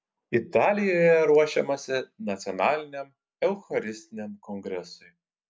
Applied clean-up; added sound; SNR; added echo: none; none; none; none.